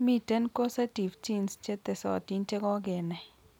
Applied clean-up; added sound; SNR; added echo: none; none; none; none.